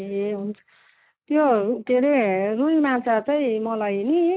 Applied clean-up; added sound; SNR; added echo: neural mask model Resemble Enhance denoiser.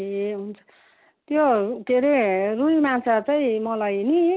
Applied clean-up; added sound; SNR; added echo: none; none; none; none.